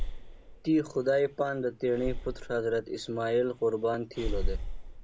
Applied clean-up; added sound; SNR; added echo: none; Breathing; 5 dB; none.